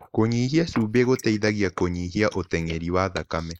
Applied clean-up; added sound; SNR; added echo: neural mask model Resemble Enhance denoiser.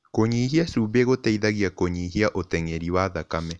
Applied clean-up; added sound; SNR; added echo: none; none; none; none.